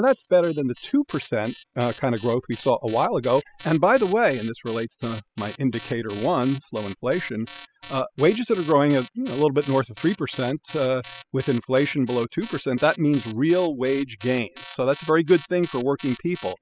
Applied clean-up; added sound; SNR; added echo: classical method spectral subtraction.